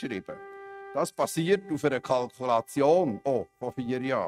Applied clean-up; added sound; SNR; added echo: neural mask model RNNoise.